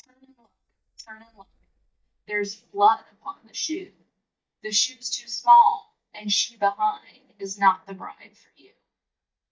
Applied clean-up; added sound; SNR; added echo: neural mask model DeepFilterNet 3.